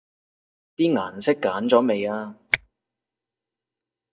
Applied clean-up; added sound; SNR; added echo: neural mask model DeepFilterNet 3.